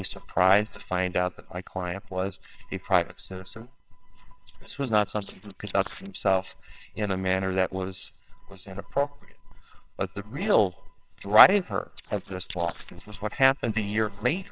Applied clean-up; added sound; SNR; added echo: neural separator model SepFormer WHAMR!.